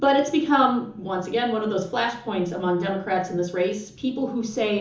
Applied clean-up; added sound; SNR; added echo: none; none; none; reverberation time 0.7 s.